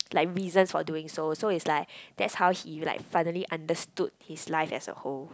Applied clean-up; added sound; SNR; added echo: none; none; none; none.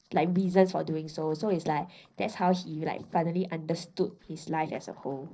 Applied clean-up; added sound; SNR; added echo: neural separator model SepFormer DNS4.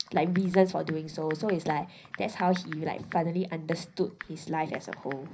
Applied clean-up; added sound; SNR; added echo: none; Typing; 16 dB; reverberation time 0.5 s.